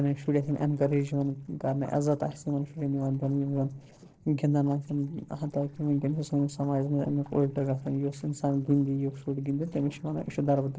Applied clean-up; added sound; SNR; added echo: neural separator model SepFormer DNS4.